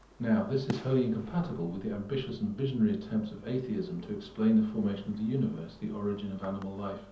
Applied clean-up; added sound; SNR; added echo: none; Fireworks; 19 dB; reverberation time 0.7 s.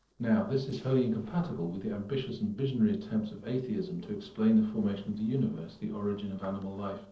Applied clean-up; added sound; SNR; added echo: neural separator model SepFormer DNS4.